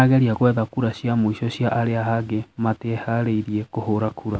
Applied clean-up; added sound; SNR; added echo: none; none; none; none.